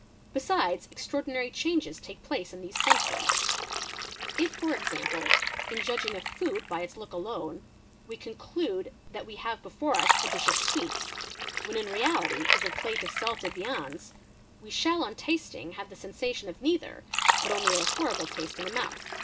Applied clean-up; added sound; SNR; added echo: none; Fill (with liquid); -1 dB; none.